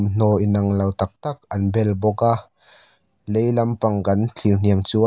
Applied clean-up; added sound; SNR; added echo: none; none; none; none.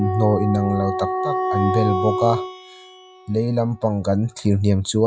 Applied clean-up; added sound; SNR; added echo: classical method log-MMSE.